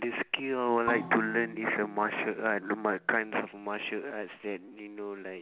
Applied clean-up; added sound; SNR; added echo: none; Percussion; 12 dB; none.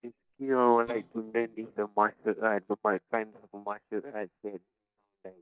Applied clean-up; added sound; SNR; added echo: neural mask model DeepFilterNet 3.